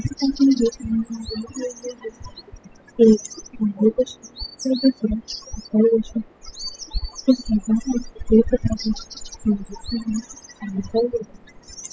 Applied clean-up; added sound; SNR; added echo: classical method spectral subtraction.